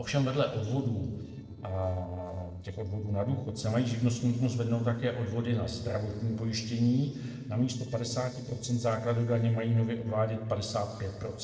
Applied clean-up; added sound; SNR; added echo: neural separator model SepFormer DNS4.